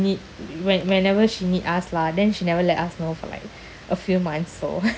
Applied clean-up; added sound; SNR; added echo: none; none; none; none.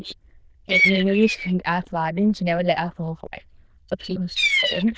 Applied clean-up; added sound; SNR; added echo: neural diffusion model UNIVERSE++.